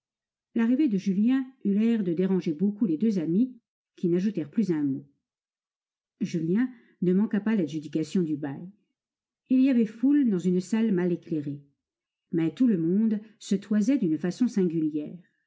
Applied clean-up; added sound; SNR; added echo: none; none; none; none.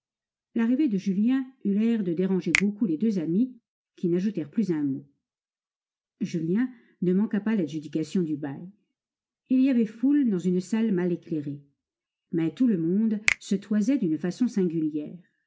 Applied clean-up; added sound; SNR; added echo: none; Finger snapping; 8 dB; none.